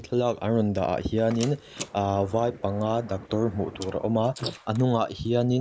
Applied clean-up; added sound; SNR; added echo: neural mask model Resemble Enhance denoiser.